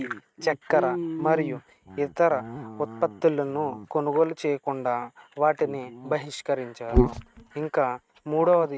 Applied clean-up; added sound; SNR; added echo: neural mask model RNNoise.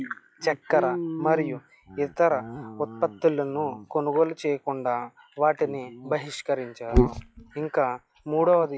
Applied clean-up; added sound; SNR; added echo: classical method log-MMSE.